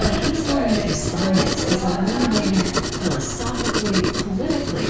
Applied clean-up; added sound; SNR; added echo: none; Writing; 0 dB; reverberation time 0.6 s.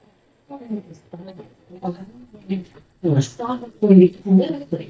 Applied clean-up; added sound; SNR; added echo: neural mask model DeepFilterNet 3.